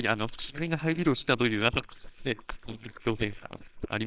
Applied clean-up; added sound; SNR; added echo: neural separator model SepFormer WHAMR!.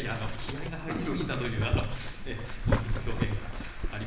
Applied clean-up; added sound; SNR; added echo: none; Boiling; -3 dB; reverberation time 1.0 s.